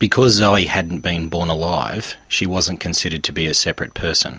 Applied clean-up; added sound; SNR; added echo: none; none; none; none.